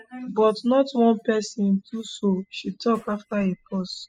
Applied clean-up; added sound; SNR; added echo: classical method spectral subtraction.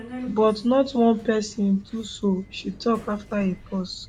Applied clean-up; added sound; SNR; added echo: none; Subway, metro, underground; 18 dB; none.